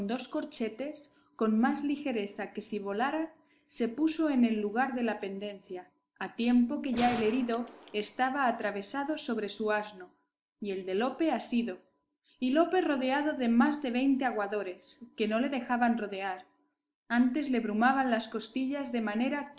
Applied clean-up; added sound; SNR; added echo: none; Gunshot, gunfire; 11 dB; none.